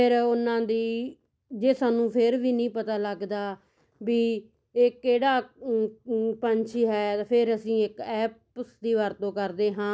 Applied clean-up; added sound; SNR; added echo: none; none; none; none.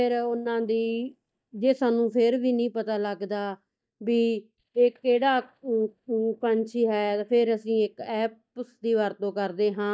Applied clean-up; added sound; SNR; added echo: neural mask model DeepFilterNet 3.